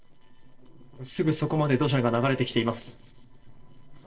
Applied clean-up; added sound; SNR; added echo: neural separator model SepFormer DNS4.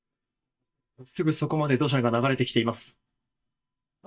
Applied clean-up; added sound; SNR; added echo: neural mask model DeepFilterNet 3.